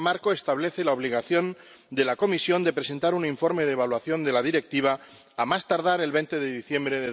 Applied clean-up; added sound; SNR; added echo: none; none; none; none.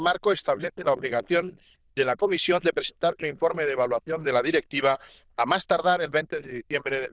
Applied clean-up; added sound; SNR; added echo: neural diffusion model UNIVERSE++.